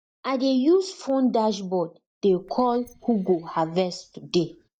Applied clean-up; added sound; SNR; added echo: neural mask model DeepFilterNet 3.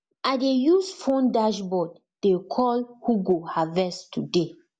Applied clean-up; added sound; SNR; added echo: none; none; none; none.